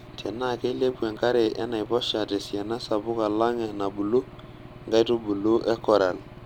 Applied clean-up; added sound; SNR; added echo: none; Engine / Aircraft; 18 dB; none.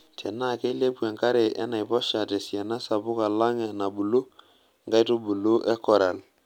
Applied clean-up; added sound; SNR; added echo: none; none; none; none.